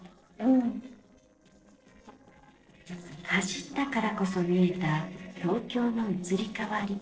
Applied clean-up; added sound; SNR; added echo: neural separator model SepFormer DNS4.